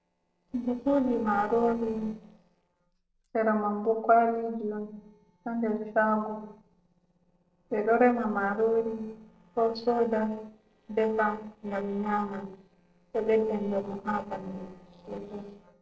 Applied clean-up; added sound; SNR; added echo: neural separator model SepFormer DNS4.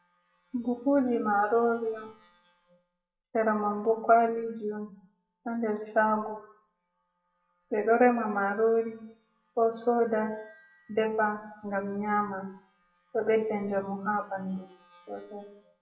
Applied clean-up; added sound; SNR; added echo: classical method WPE with log-MMSE.